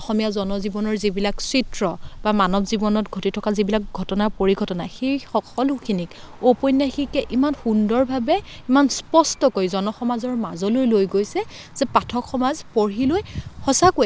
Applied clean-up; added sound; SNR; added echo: none; Motor vehicle (road); 16 dB; none.